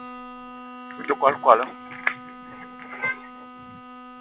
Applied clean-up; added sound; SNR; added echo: none; Bowed string instrument; 14 dB; none.